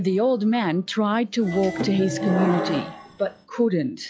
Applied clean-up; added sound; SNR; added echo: classical method log-MMSE.